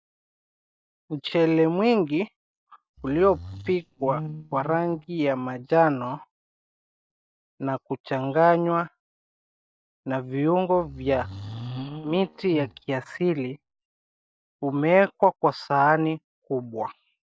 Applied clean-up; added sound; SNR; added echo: neural mask model DeepFilterNet 3.